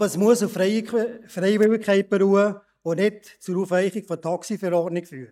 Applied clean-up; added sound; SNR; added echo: neural mask model DeepFilterNet 3.